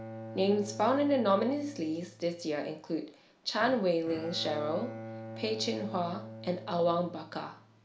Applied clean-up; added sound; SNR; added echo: none; Bowed string instrument; 13 dB; reverberation time 0.4 s.